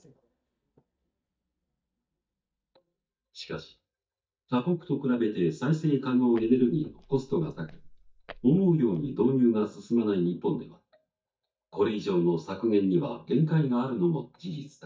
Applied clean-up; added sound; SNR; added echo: neural mask model DeepFilterNet 3.